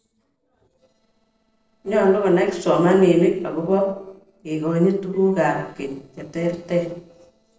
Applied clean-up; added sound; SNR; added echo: neural separator model SepFormer DNS4.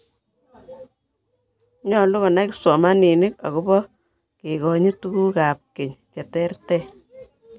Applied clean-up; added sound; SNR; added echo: none; none; none; none.